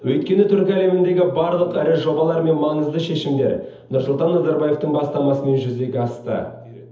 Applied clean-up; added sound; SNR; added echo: none; none; none; reverberation time 0.7 s.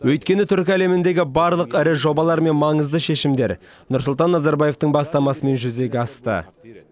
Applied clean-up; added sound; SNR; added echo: none; none; none; none.